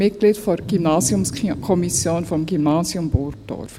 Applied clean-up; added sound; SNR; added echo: none; Wild animals; 12 dB; none.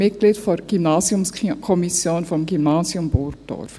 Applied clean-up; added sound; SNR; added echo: none; none; none; none.